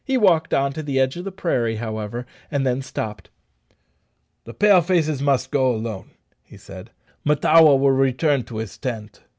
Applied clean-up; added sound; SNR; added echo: none; none; none; none.